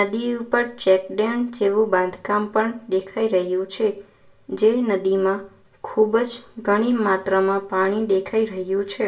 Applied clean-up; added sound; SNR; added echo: none; none; none; reverberation time 0.2 s.